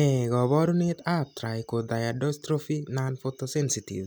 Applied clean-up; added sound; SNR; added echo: none; none; none; none.